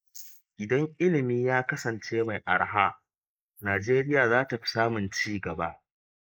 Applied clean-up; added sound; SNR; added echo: neural mask model Resemble Enhance denoiser.